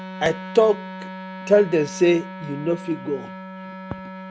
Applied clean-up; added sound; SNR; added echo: none; Wind instrument, woodwind instrument; 12 dB; none.